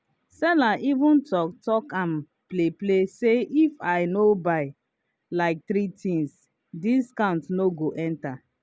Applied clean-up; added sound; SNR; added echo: none; none; none; none.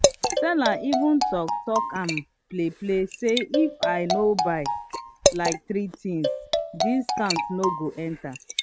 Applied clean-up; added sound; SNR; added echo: neural mask model RNNoise.